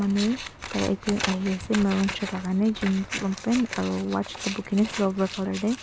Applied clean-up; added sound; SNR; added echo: none; Scissors; 10 dB; none.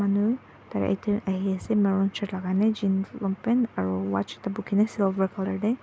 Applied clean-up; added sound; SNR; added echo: none; none; none; none.